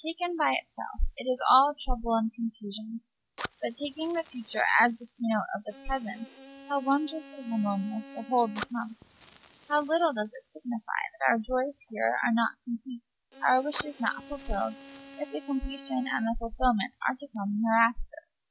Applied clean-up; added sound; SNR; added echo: none; Bowed string instrument + Fire; 19 dB; none.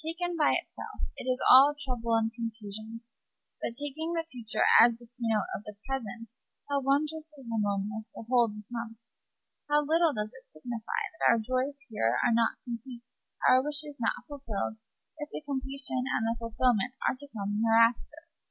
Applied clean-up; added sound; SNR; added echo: none; none; none; none.